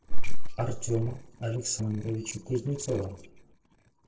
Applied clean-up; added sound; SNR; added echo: neural separator model SepFormer DNS4.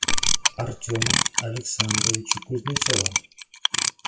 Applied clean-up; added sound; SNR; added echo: classical method WPE with log-MMSE.